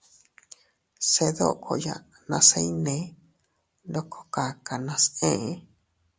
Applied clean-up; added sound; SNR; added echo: none; none; none; none.